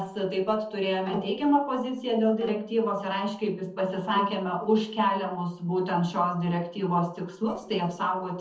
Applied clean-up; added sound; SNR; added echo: neural separator model SepFormer DNS4.